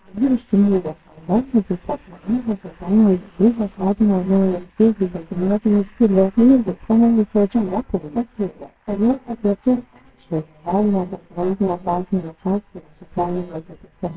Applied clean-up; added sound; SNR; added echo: neural separator model SepFormer WHAMR!.